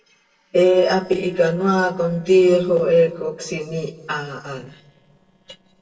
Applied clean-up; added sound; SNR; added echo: neural separator model SepFormer DNS4.